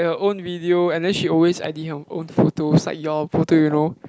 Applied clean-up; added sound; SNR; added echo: none; none; none; none.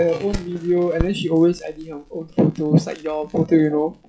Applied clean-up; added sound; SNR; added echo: classical method WPE with log-MMSE.